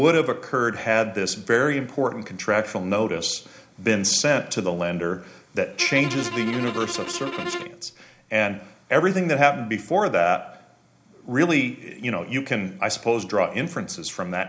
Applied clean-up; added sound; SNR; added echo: none; Bowed string instrument; 9 dB; reverberation time 0.4 s.